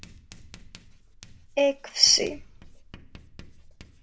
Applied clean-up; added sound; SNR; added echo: none; Writing; 18 dB; none.